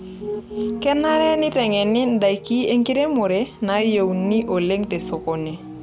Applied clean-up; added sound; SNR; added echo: none; Piano; 11 dB; none.